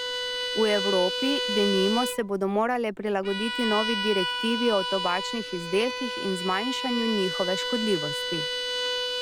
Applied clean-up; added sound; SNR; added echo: none; Bowed string instrument; 3 dB; none.